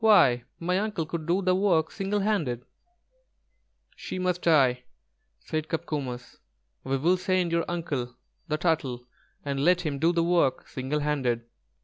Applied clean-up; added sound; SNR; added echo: none; none; none; none.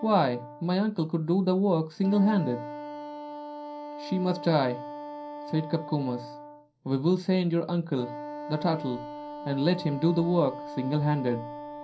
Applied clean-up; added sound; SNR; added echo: none; Wind instrument, woodwind instrument; 12 dB; reverberation time 0.3 s.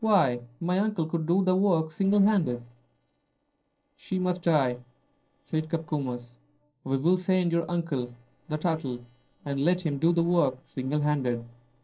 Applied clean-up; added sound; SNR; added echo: neural separator model SepFormer DNS4.